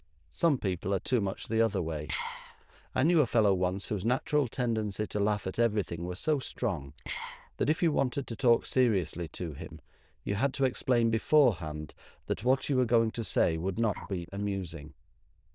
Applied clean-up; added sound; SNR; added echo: neural diffusion model UNIVERSE++.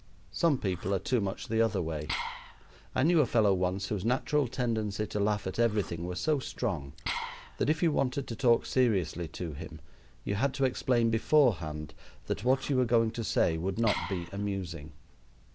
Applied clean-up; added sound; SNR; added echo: none; Liquid; 13 dB; none.